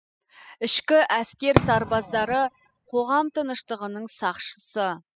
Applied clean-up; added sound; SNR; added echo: classical method spectral subtraction.